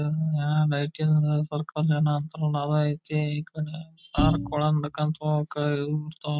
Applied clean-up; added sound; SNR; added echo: neural mask model RNNoise.